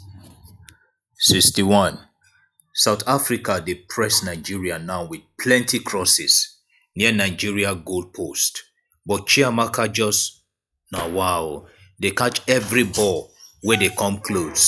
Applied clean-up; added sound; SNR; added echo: classical method log-MMSE.